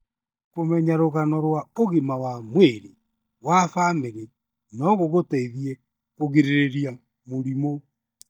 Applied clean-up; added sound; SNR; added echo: neural mask model DeepFilterNet 3.